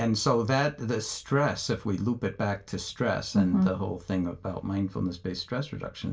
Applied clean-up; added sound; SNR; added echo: none; none; none; reverberation time 0.2 s.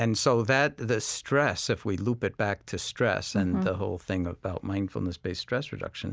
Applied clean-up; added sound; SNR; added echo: none; none; none; none.